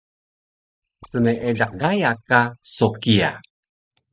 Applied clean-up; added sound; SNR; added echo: neural mask model DeepFilterNet 3.